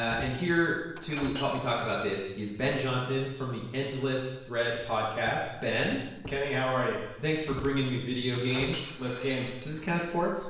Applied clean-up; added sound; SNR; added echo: none; Shatter; 15 dB; reverberation time 0.9 s.